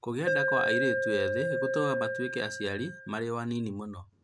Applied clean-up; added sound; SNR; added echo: none; Alarm; -2 dB; none.